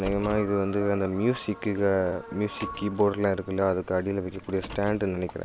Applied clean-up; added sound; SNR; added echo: none; Car; 19 dB; none.